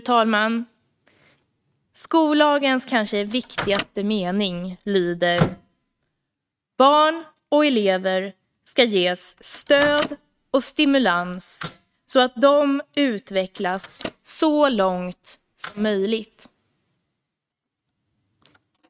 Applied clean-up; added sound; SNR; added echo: neural mask model RNNoise.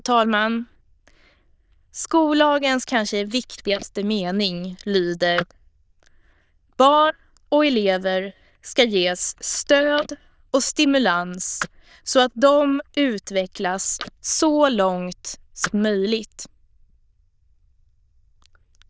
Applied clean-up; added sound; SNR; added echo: neural diffusion model UNIVERSE++.